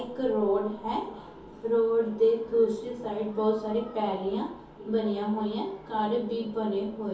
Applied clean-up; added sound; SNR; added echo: none; none; none; reverberation time 0.6 s.